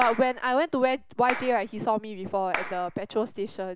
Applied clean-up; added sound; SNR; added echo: none; Clapping; 10 dB; none.